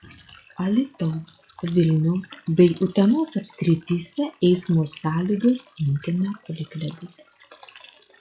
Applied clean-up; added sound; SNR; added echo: classical method log-MMSE.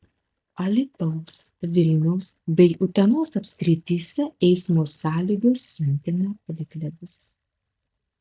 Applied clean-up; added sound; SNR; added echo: neural mask model DeepFilterNet 3.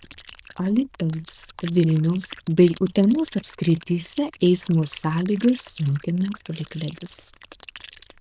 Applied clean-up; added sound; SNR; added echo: neural diffusion model UNIVERSE++.